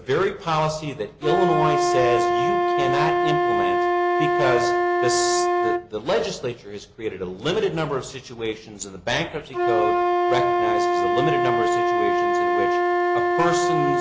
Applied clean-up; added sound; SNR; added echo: none; Wind instrument, woodwind instrument; -4 dB; none.